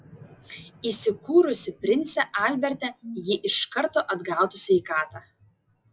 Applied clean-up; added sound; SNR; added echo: classical method log-MMSE.